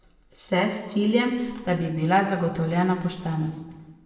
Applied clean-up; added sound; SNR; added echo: none; none; none; reverberation time 1.2 s.